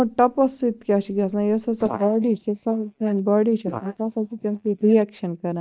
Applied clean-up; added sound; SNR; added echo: neural mask model DeepFilterNet 3.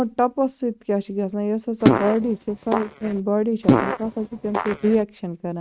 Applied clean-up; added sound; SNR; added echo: neural mask model RNNoise.